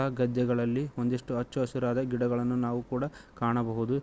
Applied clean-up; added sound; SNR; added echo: none; none; none; none.